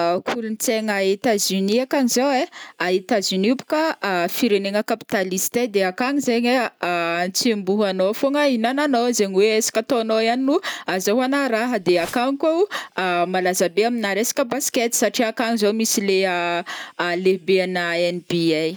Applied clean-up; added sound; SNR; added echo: none; Whoosh, swoosh, swish; 18 dB; none.